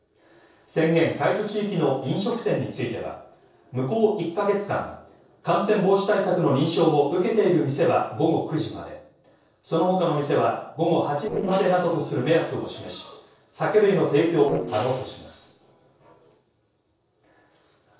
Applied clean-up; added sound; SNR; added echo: neural separator model SepFormer DNS4.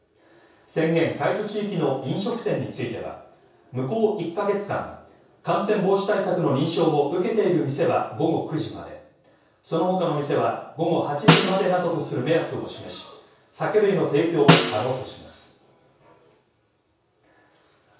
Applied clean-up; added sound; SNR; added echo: none; Snare drum; -1 dB; reverberation time 0.6 s.